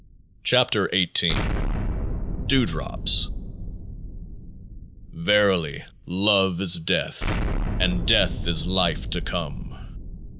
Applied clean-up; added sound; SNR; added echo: none; Explosion; 4 dB; none.